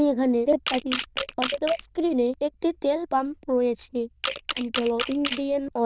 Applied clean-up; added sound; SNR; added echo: neural diffusion model UNIVERSE++.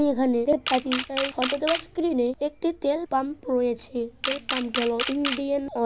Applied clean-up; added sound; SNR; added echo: none; Camera; 7 dB; none.